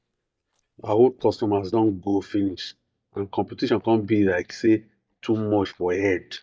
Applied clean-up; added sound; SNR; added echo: neural mask model DeepFilterNet 3.